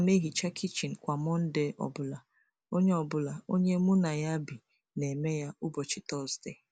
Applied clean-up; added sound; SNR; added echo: none; none; none; none.